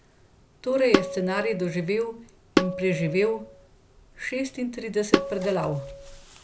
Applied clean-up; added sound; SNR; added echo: none; Tabla; 0 dB; none.